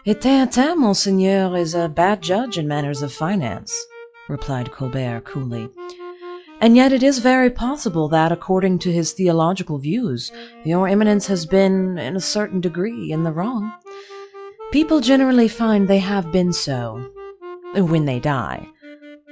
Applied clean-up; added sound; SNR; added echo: classical method log-MMSE.